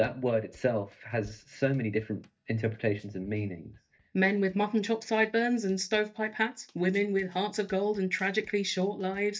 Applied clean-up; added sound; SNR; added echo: neural mask model DeepFilterNet 3.